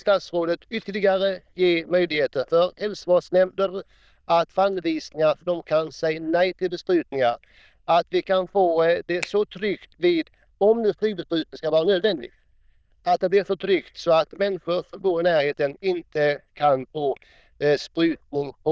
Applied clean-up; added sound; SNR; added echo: neural diffusion model UNIVERSE++.